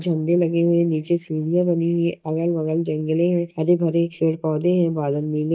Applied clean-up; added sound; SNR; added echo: neural mask model DeepFilterNet 3.